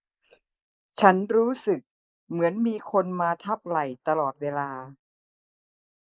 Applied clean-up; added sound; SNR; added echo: neural mask model Resemble Enhance denoiser.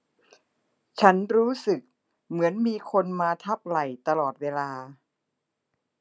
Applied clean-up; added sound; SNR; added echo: none; none; none; none.